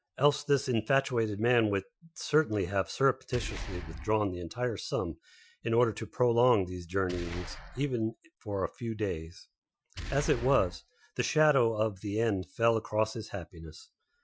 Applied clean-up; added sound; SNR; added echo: classical method Wiener filter.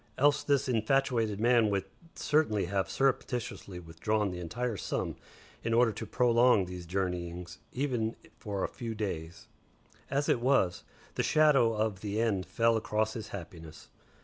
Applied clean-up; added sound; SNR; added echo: none; none; none; none.